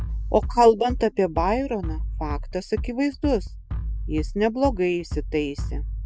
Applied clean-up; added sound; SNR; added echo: none; Bass drum; 6 dB; none.